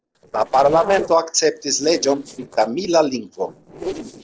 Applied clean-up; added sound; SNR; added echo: neural separator model SepFormer DNS4.